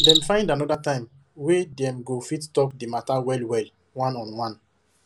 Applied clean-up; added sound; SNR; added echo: none; Cricket; 5 dB; none.